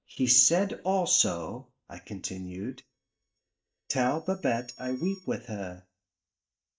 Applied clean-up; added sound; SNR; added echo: neural mask model DeepFilterNet 3.